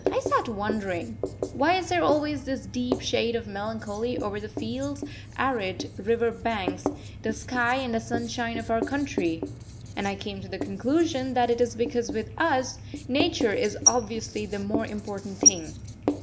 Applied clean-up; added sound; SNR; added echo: none; Writing; 4 dB; none.